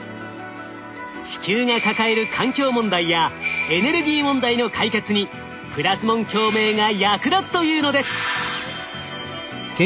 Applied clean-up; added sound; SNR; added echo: none; none; none; none.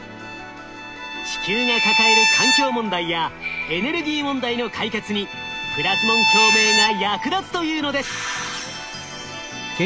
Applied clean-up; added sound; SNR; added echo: none; Bowed string instrument; -2 dB; none.